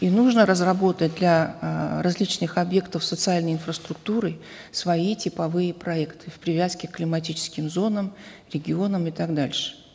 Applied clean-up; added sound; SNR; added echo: none; none; none; none.